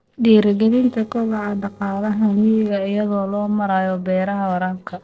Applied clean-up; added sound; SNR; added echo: neural separator model SepFormer DNS4.